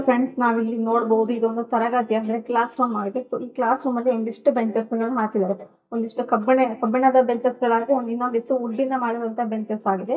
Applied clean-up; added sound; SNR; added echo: neural mask model DeepFilterNet 3.